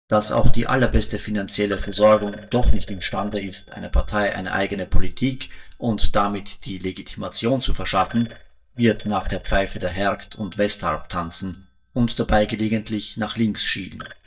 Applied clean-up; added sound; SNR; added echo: neural mask model DeepFilterNet 3.